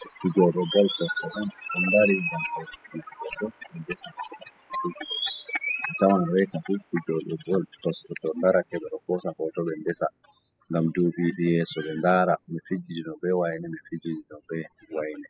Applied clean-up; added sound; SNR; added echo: classical method spectral subtraction.